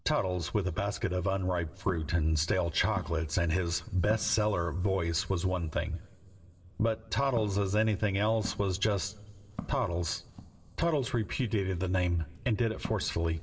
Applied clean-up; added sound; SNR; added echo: none; Walk, footsteps; 18 dB; reverberation time 1.3 s.